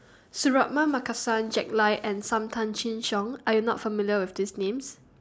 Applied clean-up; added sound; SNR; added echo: none; none; none; none.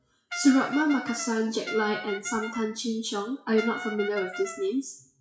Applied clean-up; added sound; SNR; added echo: classical method WPE with log-MMSE.